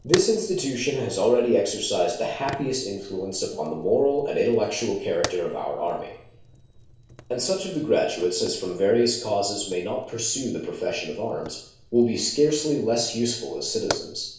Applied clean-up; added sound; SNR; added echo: none; Fire; 16 dB; reverberation time 0.6 s.